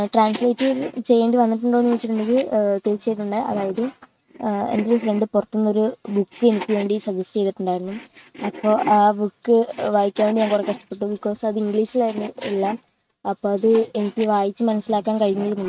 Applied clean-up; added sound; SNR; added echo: neural mask model RNNoise.